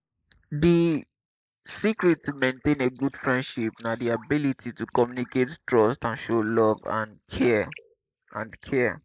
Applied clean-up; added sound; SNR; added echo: neural mask model Resemble Enhance denoiser.